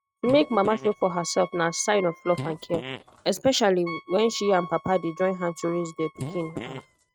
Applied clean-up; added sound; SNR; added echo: neural mask model RNNoise.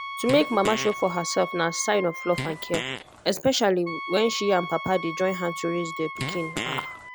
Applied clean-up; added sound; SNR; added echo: none; Fart + Wind instrument, woodwind instrument; 8 dB; none.